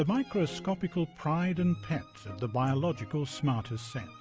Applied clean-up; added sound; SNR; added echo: none; none; none; none.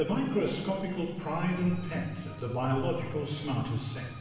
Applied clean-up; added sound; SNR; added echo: none; none; none; reverberation time 1.0 s.